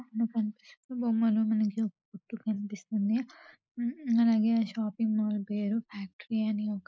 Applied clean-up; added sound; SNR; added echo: neural mask model Resemble Enhance denoiser.